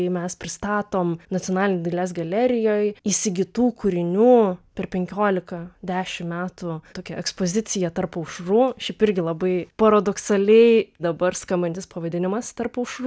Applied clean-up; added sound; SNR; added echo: none; none; none; none.